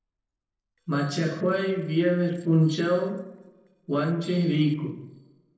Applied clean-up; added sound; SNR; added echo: neural separator model SepFormer DNS4.